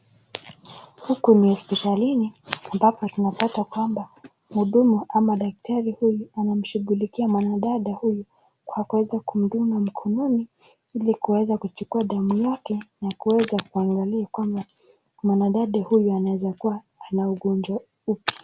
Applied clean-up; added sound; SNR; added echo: none; none; none; none.